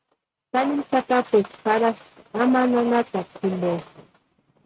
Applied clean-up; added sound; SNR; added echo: neural mask model RNNoise.